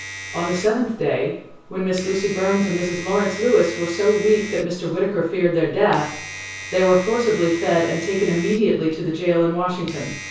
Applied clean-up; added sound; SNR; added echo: none; Domestic sounds, home sounds; 14 dB; reverberation time 0.6 s.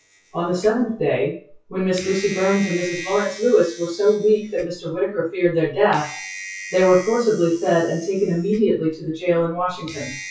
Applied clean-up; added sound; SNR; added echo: classical method WPE with log-MMSE.